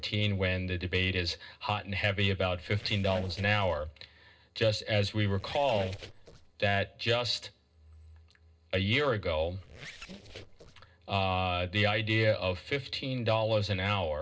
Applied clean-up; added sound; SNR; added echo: neural separator model SepFormer DNS4.